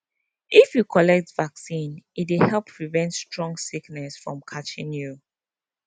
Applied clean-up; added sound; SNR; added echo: none; none; none; none.